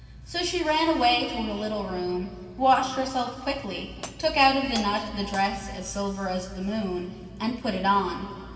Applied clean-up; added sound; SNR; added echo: none; Glass; 19 dB; reverberation time 2.4 s.